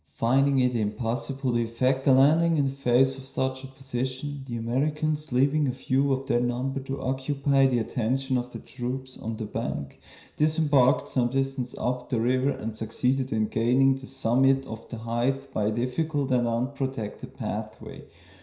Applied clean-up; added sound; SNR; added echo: none; none; none; reverberation time 0.5 s.